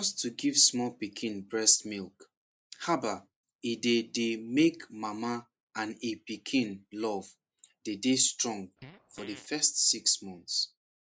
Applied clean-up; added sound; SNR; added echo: neural mask model Resemble Enhance denoiser.